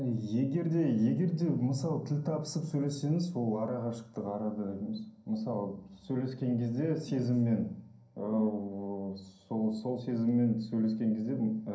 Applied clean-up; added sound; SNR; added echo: none; none; none; reverberation time 0.6 s.